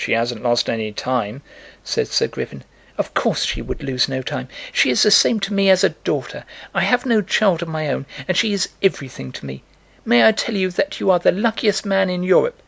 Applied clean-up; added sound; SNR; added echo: none; none; none; none.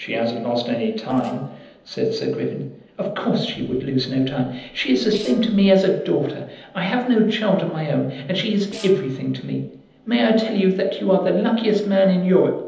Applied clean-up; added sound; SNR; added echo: neural separator model SepFormer DNS4.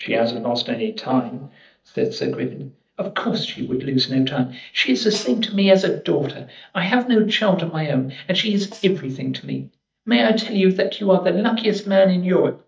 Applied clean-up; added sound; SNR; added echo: neural mask model DeepFilterNet 3.